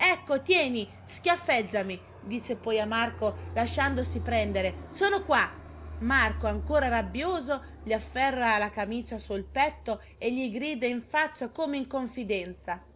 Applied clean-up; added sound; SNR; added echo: none; Fixed-wing aircraft, airplane; 12 dB; none.